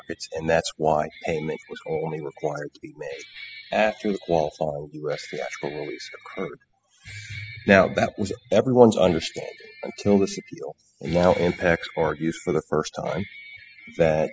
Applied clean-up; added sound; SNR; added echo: classical method spectral subtraction.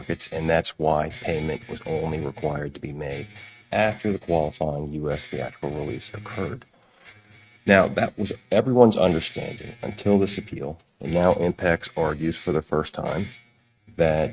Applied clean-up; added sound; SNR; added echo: neural mask model RNNoise.